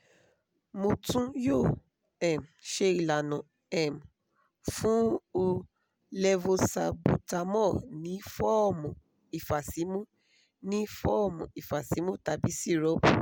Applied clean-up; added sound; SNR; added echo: none; none; none; none.